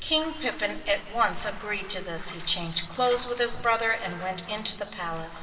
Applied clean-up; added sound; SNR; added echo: none; Bathtub (filling or washing); 9 dB; reverberation time 2.3 s.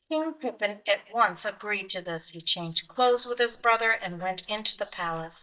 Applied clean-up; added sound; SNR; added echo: neural mask model DeepFilterNet 3.